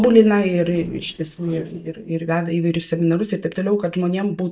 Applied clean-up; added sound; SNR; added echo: neural mask model DeepFilterNet 3.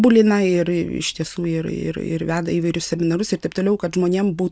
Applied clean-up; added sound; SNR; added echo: none; none; none; none.